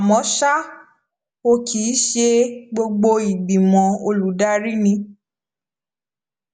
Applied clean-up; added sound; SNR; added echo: none; none; none; none.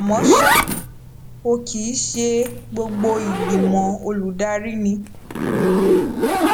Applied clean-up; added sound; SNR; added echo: none; Zipper (clothing); -1 dB; none.